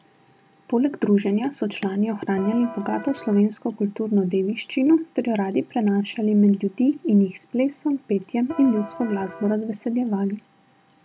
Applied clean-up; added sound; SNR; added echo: none; Electric guitar; 14 dB; none.